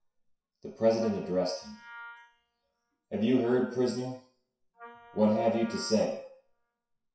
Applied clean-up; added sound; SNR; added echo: classical method WPE with log-MMSE.